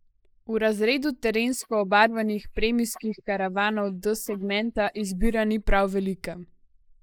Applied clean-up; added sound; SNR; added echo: neural mask model Resemble Enhance denoiser.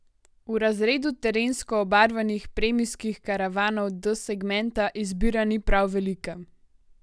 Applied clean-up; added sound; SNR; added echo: none; none; none; none.